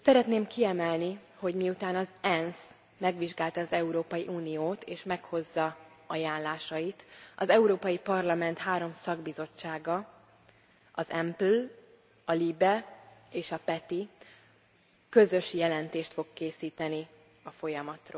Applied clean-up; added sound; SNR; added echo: none; none; none; none.